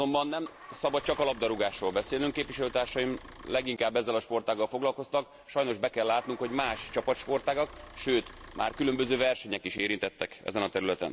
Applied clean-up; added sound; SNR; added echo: none; Idling / Engine starting / Motor vehicle (road); 17 dB; none.